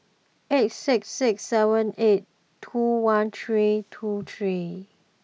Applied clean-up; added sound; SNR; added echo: none; none; none; none.